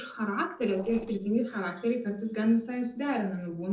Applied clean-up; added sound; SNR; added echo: neural separator model SepFormer DNS4.